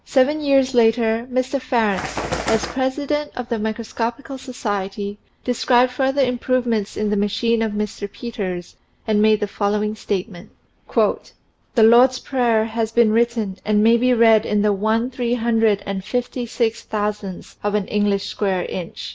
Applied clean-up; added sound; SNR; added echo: none; Bird; 5 dB; none.